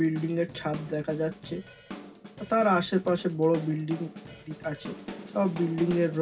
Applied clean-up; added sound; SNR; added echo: none; Drum kit; 15 dB; reverberation time 0.4 s.